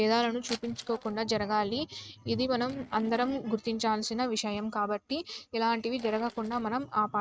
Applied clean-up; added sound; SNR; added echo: neural mask model RNNoise.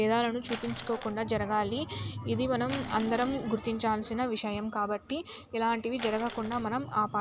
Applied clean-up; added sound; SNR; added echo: none; Crumpling, crinkling; 13 dB; none.